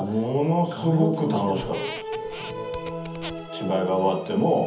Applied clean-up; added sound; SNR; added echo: none; Squeak; 14 dB; reverberation time 0.7 s.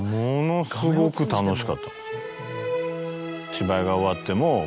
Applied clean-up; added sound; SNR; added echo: none; none; none; none.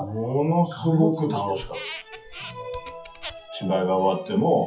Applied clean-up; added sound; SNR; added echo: classical method WPE with log-MMSE.